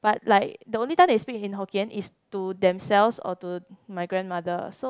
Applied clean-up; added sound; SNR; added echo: none; none; none; none.